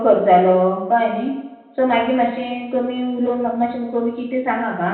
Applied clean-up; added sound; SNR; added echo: none; none; none; reverberation time 0.9 s.